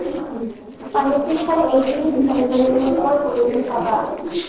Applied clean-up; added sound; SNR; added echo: neural separator model SepFormer DNS4.